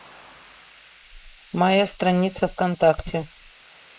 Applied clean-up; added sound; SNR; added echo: neural mask model Resemble Enhance denoiser.